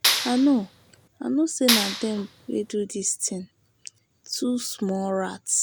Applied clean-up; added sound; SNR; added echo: none; Clapping; 1 dB; none.